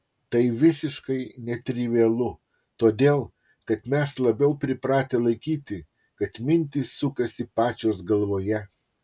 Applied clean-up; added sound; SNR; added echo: none; none; none; none.